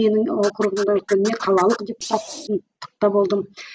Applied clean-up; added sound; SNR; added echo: neural mask model Resemble Enhance denoiser.